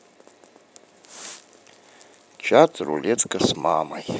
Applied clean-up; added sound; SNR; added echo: none; none; none; none.